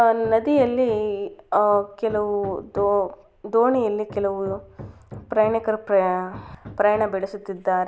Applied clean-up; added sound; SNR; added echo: none; Hammer; 20 dB; none.